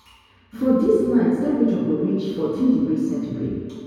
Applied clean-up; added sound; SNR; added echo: none; none; none; reverberation time 2.2 s.